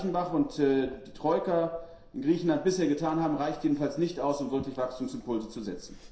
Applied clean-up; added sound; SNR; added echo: none; Liquid; 20 dB; reverberation time 0.7 s.